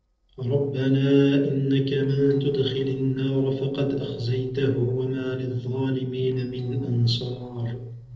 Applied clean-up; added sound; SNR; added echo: neural separator model SepFormer DNS4.